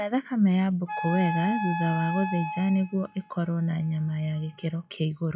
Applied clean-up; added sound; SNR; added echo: classical method log-MMSE.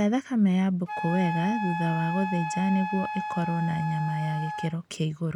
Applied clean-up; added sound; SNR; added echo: none; Wind instrument, woodwind instrument; 7 dB; none.